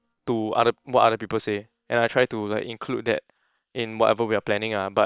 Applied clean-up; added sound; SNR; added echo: neural separator model SepFormer WHAM!.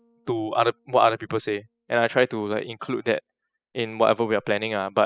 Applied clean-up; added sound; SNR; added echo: classical method spectral subtraction.